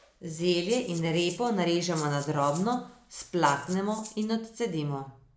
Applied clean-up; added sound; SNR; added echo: none; Rattle (instrument); 16 dB; none.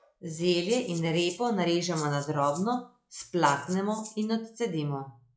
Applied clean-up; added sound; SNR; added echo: classical method log-MMSE.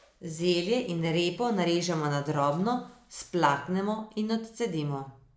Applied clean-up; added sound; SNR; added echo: none; none; none; none.